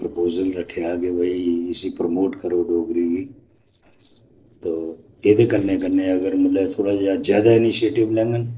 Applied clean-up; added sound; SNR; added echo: neural separator model SepFormer DNS4.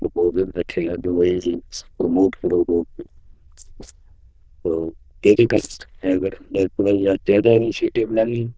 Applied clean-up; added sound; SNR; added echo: neural diffusion model UNIVERSE++.